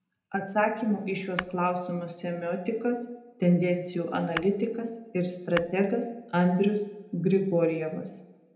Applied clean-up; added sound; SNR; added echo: none; Tap / Glass; 11 dB; reverberation time 0.7 s.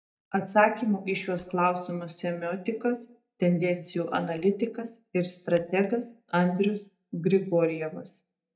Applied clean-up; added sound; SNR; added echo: neural mask model DeepFilterNet 3.